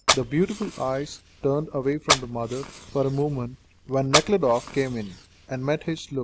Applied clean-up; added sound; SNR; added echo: none; Fire; 4 dB; none.